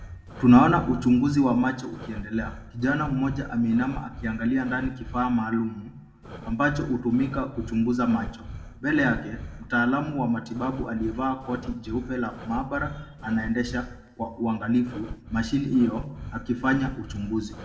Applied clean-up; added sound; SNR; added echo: none; Breathing; 15 dB; reverberation time 0.8 s.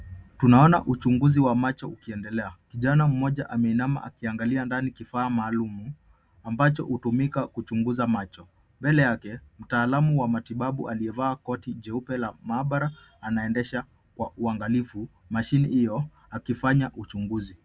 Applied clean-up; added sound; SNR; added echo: none; none; none; none.